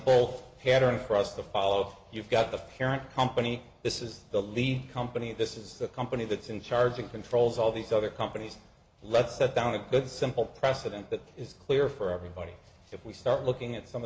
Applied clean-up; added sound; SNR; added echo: none; none; none; none.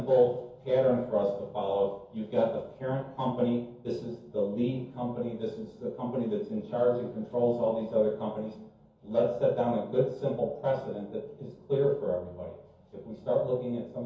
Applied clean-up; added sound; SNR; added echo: none; none; none; reverberation time 0.6 s.